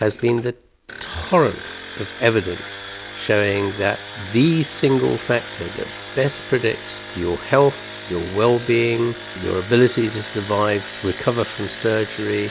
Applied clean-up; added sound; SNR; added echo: none; Engine; 13 dB; none.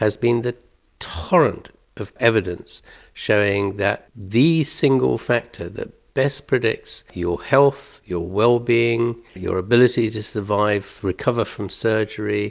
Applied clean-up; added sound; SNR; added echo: none; none; none; none.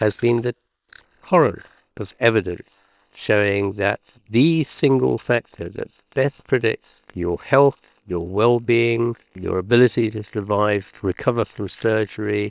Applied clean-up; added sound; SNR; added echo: neural separator model SepFormer WHAM!.